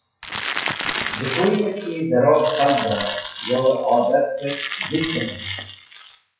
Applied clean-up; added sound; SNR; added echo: classical method WPE with log-MMSE.